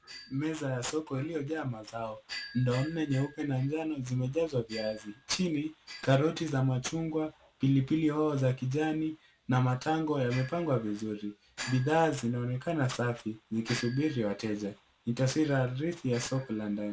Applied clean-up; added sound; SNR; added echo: none; none; none; none.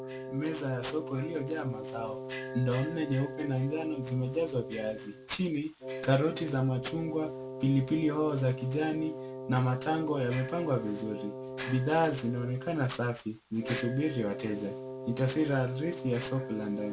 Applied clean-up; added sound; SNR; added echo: none; Wind instrument, woodwind instrument; 9 dB; none.